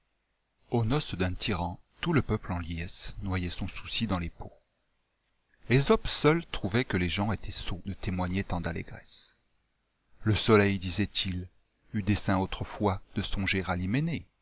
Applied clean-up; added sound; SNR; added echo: none; none; none; none.